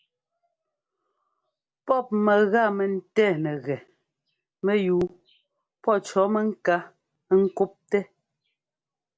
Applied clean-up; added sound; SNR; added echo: none; none; none; none.